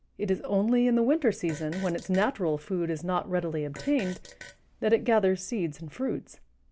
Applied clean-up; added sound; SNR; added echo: none; Fart; 20 dB; none.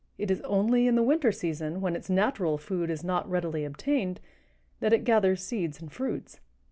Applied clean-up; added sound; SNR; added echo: none; none; none; none.